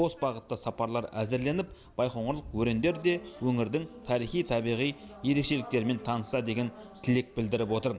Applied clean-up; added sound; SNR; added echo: none; none; none; none.